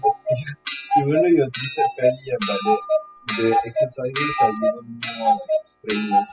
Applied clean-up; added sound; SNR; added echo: classical method spectral subtraction.